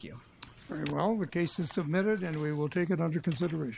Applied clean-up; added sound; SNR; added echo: none; none; none; none.